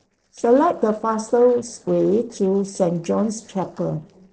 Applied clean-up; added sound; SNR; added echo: neural separator model SepFormer DNS4.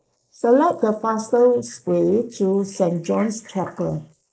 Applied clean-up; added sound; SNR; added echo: neural mask model Resemble Enhance denoiser.